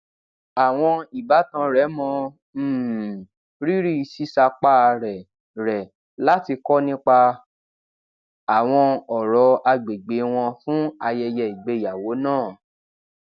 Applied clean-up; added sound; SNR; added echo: none; none; none; none.